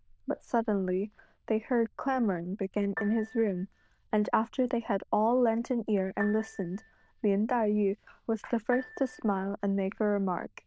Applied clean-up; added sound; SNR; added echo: neural diffusion model UNIVERSE++.